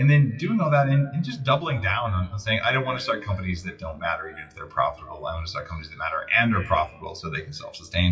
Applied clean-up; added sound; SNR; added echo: classical method WPE with log-MMSE.